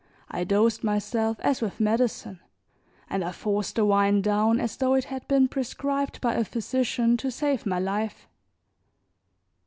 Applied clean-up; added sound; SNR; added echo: none; none; none; none.